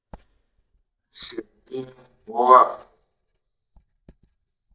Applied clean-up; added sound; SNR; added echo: neural mask model DeepFilterNet 3.